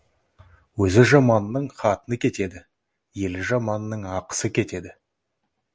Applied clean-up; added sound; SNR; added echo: none; none; none; none.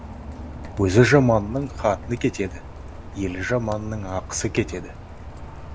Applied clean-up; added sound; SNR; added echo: none; Rain; 12 dB; none.